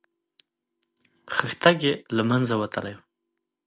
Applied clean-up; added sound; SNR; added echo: none; none; none; none.